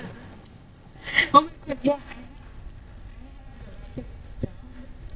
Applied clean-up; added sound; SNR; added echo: neural mask model DeepFilterNet 3.